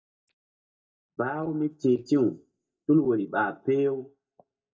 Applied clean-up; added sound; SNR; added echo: neural mask model DeepFilterNet 3.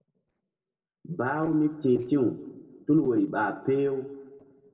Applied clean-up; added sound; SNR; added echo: neural separator model SepFormer DNS4.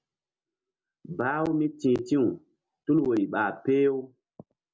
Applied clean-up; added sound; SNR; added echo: none; none; none; none.